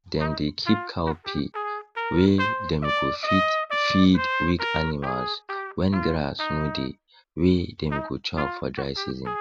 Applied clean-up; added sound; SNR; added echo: none; Trumpet; 4 dB; none.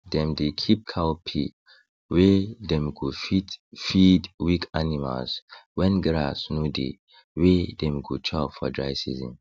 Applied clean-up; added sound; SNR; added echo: none; none; none; none.